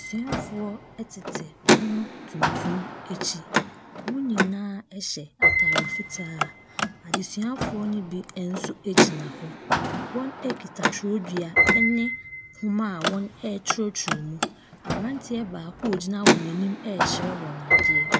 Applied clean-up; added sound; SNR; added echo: none; Car + Piano; -5 dB; none.